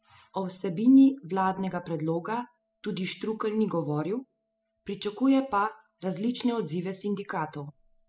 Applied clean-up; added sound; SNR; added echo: classical method spectral subtraction.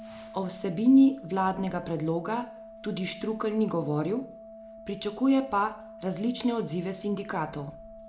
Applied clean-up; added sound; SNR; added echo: none; Organ; 18 dB; none.